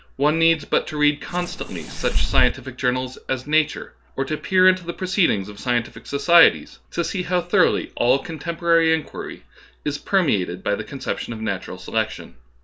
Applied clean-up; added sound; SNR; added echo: none; Fireworks; -3 dB; none.